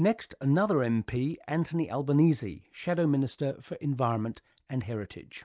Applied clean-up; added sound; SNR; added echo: none; none; none; none.